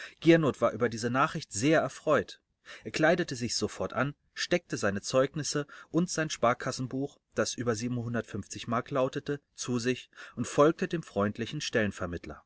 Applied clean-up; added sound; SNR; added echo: none; none; none; none.